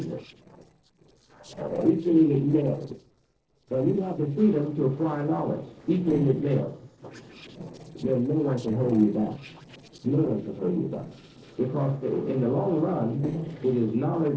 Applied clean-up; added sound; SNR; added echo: neural separator model SepFormer DNS4.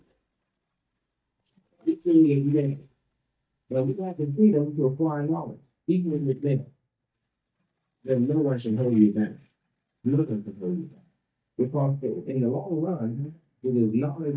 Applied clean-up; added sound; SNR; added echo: neural mask model DeepFilterNet 3.